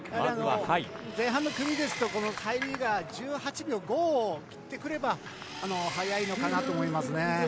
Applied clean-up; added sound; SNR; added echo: none; Engine; 11 dB; none.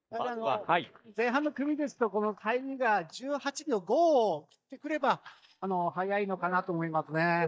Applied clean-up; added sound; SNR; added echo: neural mask model DeepFilterNet 3.